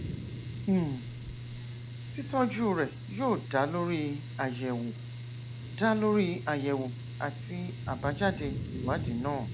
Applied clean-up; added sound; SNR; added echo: none; Mechanical fan + Thunder / Cricket; 7 dB; none.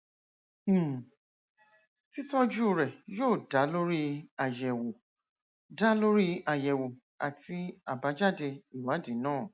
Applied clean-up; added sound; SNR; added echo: none; none; none; none.